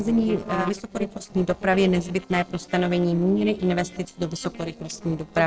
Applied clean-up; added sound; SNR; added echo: neural separator model SepFormer DNS4.